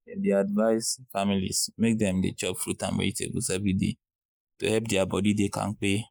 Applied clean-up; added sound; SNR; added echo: neural mask model Resemble Enhance denoiser.